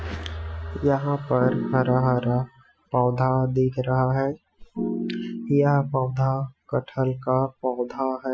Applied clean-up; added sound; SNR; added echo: classical method Wiener filter.